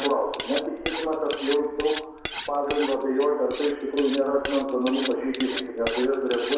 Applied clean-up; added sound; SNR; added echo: none; Cutlery, silverware; -3 dB; reverberation time 1.1 s.